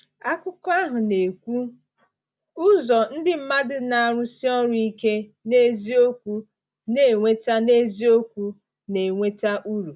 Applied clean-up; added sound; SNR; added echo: none; none; none; none.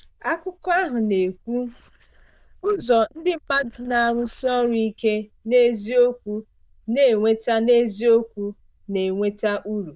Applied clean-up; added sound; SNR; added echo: neural diffusion model UNIVERSE++.